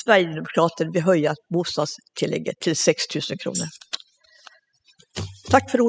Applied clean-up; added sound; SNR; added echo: classical method spectral subtraction.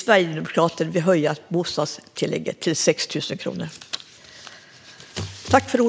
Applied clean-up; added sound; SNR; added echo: none; none; none; none.